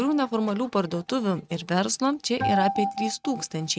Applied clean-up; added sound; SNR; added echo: neural mask model RNNoise.